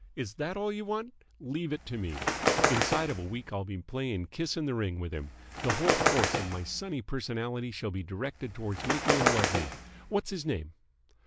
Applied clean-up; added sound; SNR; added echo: none; Bird; -2 dB; none.